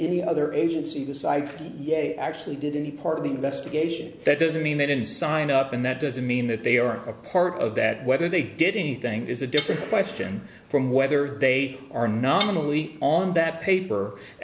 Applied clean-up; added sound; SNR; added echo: none; Cutlery, silverware; 13 dB; none.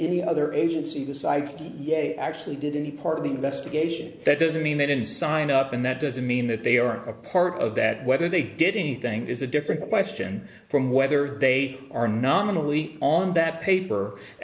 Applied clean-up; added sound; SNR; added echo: neural mask model Resemble Enhance denoiser.